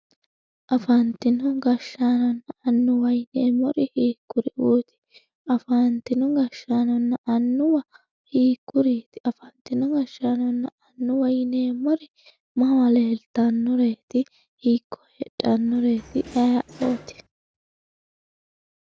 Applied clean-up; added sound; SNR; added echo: none; Door; 19 dB; none.